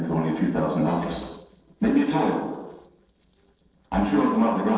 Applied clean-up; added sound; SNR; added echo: neural separator model SepFormer DNS4.